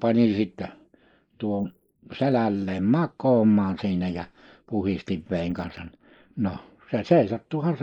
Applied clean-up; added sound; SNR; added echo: neural mask model Resemble Enhance denoiser.